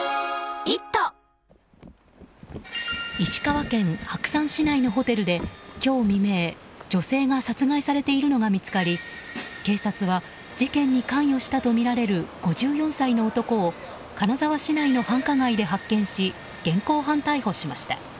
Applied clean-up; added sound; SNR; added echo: none; Screech; 19 dB; none.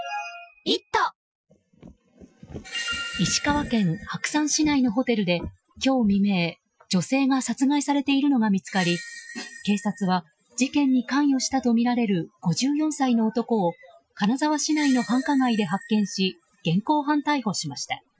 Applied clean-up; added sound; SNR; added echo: classical method Wiener filter.